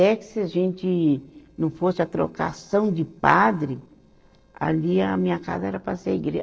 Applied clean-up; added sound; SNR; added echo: neural separator model SepFormer DNS4.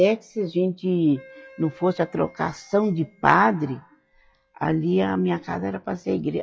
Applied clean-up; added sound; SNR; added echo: classical method WPE with log-MMSE.